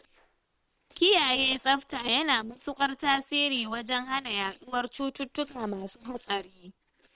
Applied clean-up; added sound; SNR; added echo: neural separator model SepFormer WHAM!.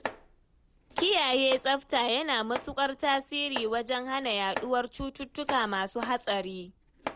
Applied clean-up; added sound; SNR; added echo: none; Domestic sounds, home sounds; 12 dB; none.